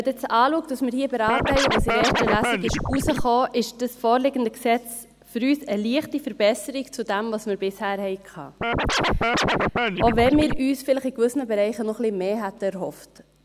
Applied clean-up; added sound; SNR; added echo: none; Scratching (performance technique); -1 dB; none.